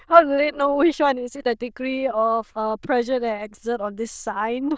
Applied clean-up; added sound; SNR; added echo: neural diffusion model UNIVERSE++.